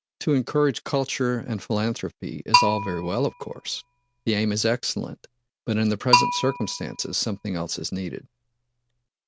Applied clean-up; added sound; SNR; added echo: none; Bell; 2 dB; none.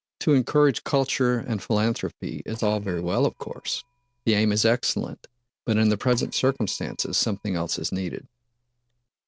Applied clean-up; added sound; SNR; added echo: neural separator model SepFormer DNS4.